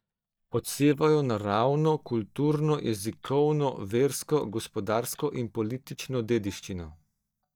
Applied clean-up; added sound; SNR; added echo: neural mask model DeepFilterNet 3.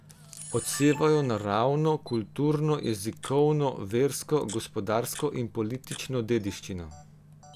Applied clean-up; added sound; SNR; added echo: none; Camera; 19 dB; none.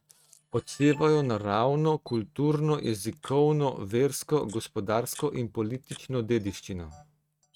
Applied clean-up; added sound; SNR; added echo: neural mask model RNNoise.